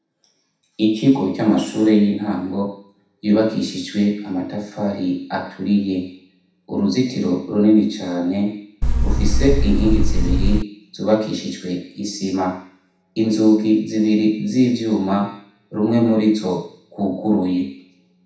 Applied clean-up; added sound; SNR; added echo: none; Buzz; -4 dB; reverberation time 0.7 s.